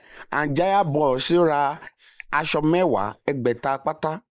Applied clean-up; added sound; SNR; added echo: neural mask model Resemble Enhance denoiser.